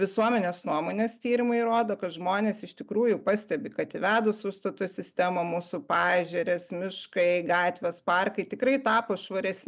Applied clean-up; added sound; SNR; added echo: none; none; none; none.